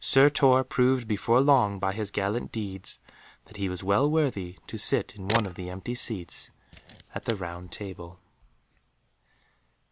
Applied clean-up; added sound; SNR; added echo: none; Camera; 10 dB; none.